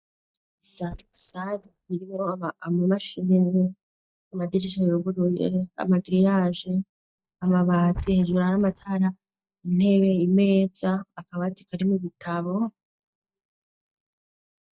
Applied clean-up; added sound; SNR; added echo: neural mask model DeepFilterNet 3.